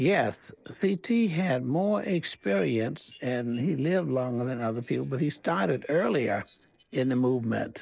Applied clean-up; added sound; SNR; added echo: neural separator model SepFormer DNS4.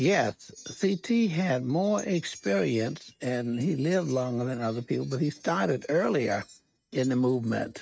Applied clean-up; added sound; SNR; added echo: neural mask model RNNoise.